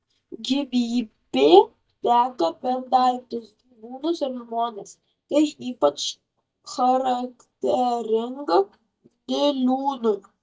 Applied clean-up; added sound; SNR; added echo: neural mask model DeepFilterNet 3.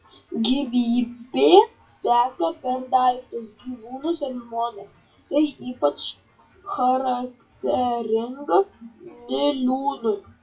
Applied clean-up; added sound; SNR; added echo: classical method WPE with log-MMSE.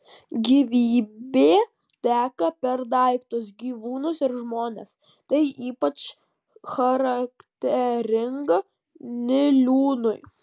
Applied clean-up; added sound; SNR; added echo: none; none; none; none.